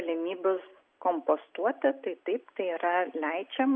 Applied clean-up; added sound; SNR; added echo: none; none; none; none.